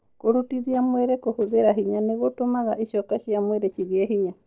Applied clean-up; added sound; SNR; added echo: neural separator model SepFormer DNS4.